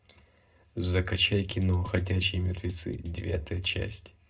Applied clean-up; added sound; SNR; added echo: none; Drum kit; 16 dB; reverberation time 0.2 s.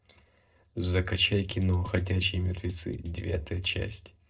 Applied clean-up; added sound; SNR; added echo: neural separator model SepFormer DNS4.